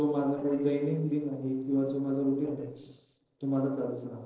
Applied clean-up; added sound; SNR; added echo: neural separator model SepFormer DNS4.